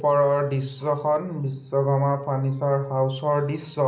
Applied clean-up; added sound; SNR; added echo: none; none; none; reverberation time 0.5 s.